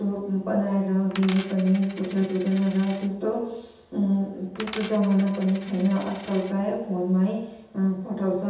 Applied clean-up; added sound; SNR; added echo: none; Coin (dropping); 17 dB; reverberation time 0.9 s.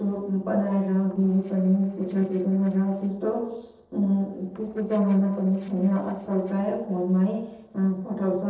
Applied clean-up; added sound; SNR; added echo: neural separator model SepFormer DNS4.